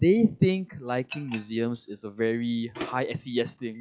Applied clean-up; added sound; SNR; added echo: classical method log-MMSE.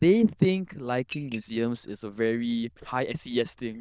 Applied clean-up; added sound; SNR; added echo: neural diffusion model UNIVERSE++.